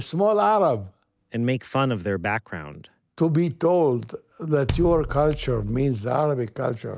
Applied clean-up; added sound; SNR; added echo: none; Bass drum; 9 dB; none.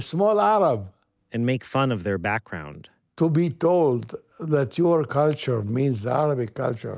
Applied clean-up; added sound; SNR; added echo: none; none; none; none.